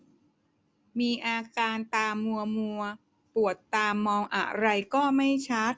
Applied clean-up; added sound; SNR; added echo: none; none; none; none.